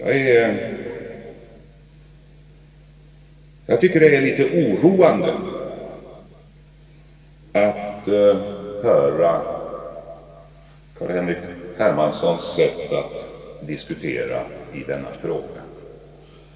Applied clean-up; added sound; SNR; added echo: none; none; none; reverberation time 2.5 s.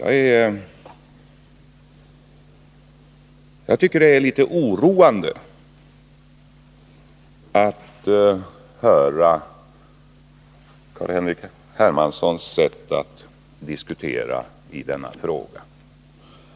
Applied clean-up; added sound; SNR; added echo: none; none; none; none.